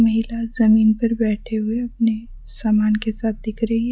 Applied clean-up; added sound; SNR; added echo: none; Growling; 18 dB; none.